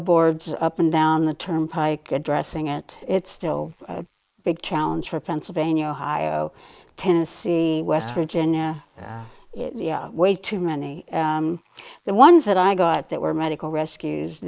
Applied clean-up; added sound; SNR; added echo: neural mask model Resemble Enhance denoiser.